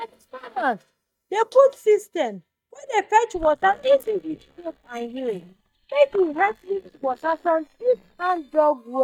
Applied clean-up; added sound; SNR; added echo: neural mask model DeepFilterNet 3.